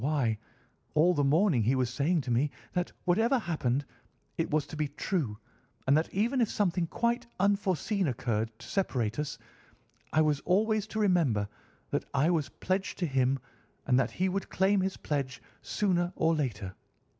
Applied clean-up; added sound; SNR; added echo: none; none; none; none.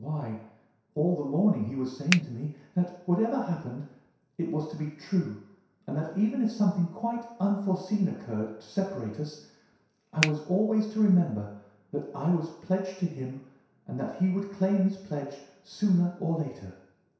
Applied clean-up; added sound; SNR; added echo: none; Finger snapping; 0 dB; reverberation time 0.7 s.